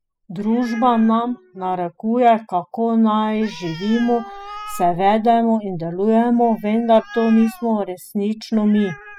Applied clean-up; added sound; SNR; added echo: classical method spectral subtraction.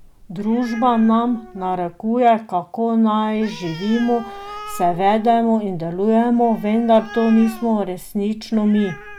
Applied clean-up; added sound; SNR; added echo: none; Animal; 18 dB; none.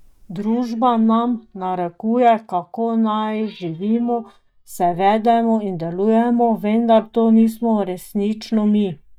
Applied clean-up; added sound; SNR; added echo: neural mask model DeepFilterNet 3.